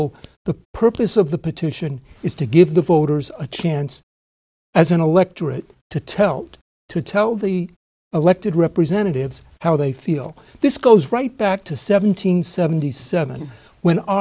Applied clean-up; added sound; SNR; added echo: none; none; none; none.